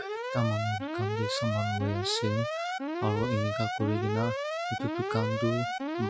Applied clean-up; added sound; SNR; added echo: classical method Wiener filter.